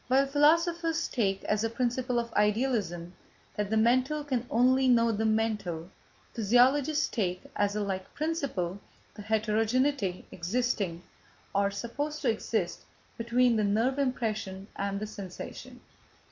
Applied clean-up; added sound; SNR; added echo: none; none; none; none.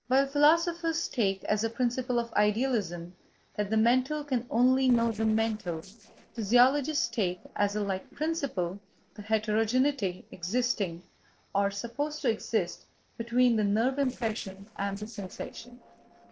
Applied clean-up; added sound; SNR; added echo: neural separator model SepFormer DNS4.